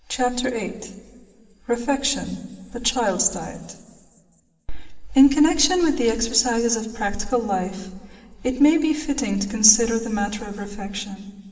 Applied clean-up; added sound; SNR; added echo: none; none; none; reverberation time 2.1 s.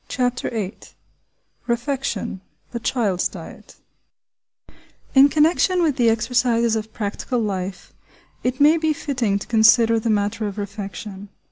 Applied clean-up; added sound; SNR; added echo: none; none; none; none.